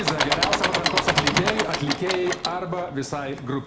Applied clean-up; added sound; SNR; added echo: none; Engine / Mechanisms; -2 dB; reverberation time 0.9 s.